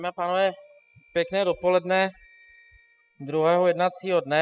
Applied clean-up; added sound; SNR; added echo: classical method spectral subtraction.